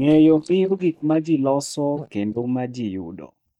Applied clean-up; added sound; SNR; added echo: neural mask model DeepFilterNet 3.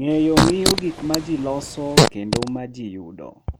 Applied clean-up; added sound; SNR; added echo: none; Fart; -3 dB; none.